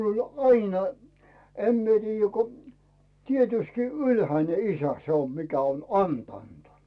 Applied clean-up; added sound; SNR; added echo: none; none; none; none.